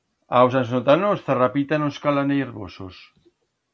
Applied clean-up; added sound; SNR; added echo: none; none; none; none.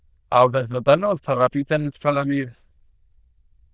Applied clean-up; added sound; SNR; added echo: neural diffusion model UNIVERSE++.